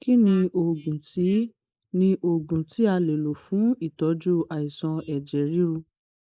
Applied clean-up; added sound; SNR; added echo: neural mask model Resemble Enhance denoiser.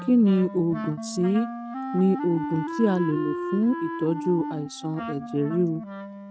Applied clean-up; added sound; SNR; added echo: neural mask model RNNoise.